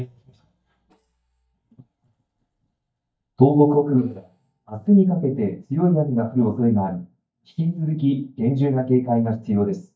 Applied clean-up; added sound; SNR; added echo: neural mask model DeepFilterNet 3.